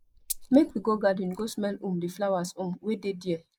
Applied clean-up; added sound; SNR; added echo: neural mask model Resemble Enhance denoiser.